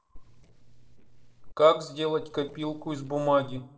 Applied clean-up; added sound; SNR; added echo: neural separator model SepFormer DNS4.